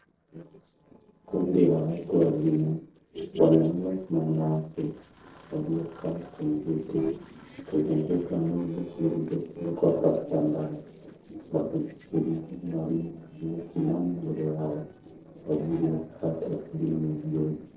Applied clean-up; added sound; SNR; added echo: neural separator model SepFormer DNS4.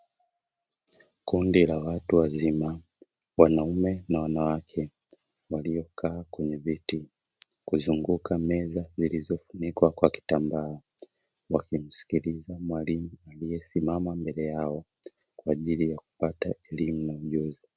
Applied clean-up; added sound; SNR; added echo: none; none; none; none.